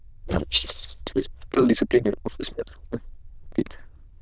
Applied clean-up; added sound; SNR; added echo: neural diffusion model UNIVERSE++.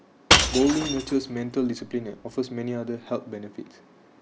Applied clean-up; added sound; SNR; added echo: none; Shatter / Crushing; -1 dB; none.